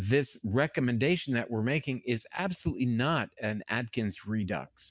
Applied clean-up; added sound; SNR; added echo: none; none; none; none.